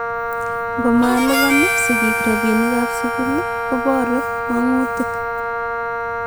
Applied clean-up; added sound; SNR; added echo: none; Harmonica + Wind instrument, woodwind instrument; 0 dB; none.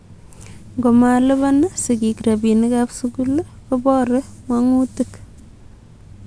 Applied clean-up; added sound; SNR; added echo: none; none; none; none.